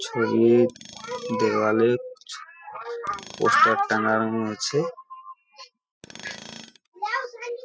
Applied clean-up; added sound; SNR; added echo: classical method spectral subtraction.